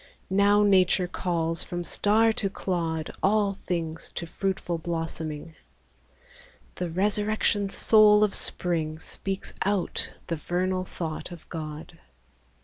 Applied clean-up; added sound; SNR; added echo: none; none; none; none.